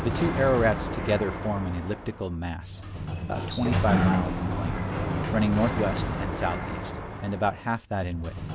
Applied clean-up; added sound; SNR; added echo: none; Sliding door; 1 dB; none.